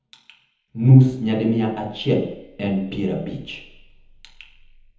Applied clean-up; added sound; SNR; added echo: none; none; none; reverberation time 1.0 s.